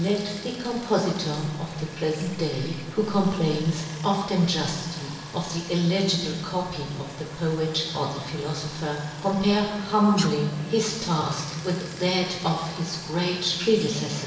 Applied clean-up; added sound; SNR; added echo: none; Stream; 15 dB; reverberation time 1.3 s.